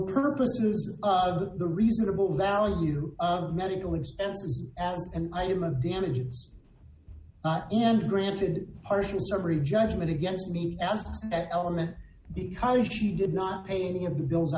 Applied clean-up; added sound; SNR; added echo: none; Run; 18 dB; none.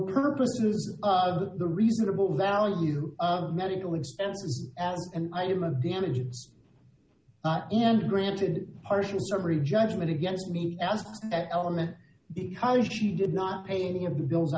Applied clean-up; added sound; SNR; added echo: none; none; none; none.